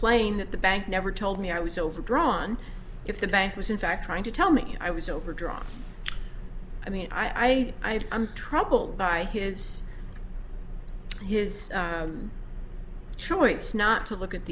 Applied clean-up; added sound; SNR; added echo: none; none; none; none.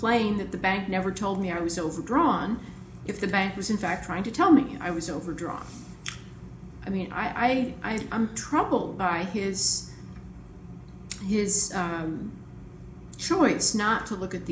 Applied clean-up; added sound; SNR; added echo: none; none; none; reverberation time 0.4 s.